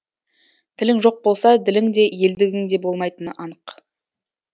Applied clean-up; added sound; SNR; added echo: none; none; none; none.